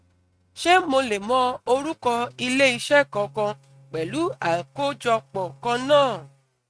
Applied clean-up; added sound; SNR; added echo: neural mask model RNNoise.